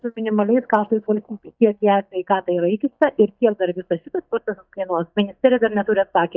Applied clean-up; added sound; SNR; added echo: neural mask model DeepFilterNet 3.